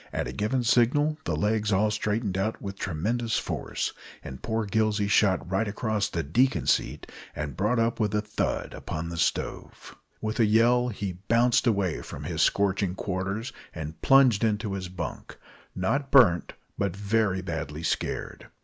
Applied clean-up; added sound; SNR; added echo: none; none; none; none.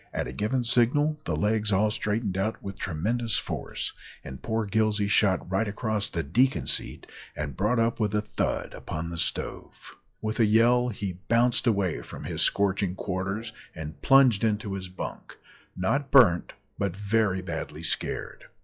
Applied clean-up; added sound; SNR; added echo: classical method log-MMSE.